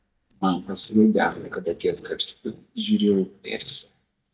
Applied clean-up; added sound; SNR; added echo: neural mask model DeepFilterNet 3.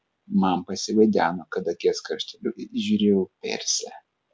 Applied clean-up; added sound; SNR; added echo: none; none; none; none.